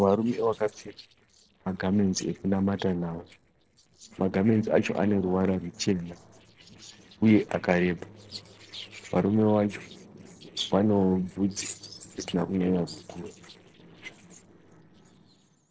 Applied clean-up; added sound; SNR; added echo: neural separator model SepFormer DNS4.